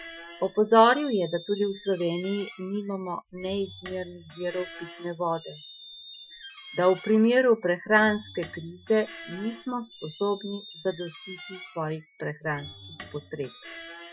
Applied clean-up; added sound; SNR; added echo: classical method Wiener filter.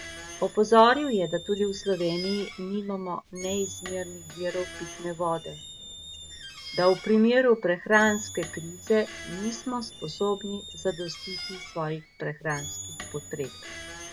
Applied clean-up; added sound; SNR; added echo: none; Squeak; 14 dB; none.